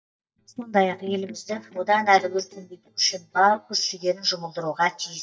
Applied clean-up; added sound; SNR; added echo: neural mask model DeepFilterNet 3.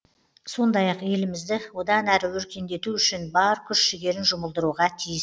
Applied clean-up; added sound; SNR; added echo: none; none; none; none.